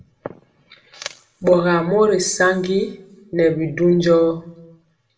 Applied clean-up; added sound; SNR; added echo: none; none; none; reverberation time 0.4 s.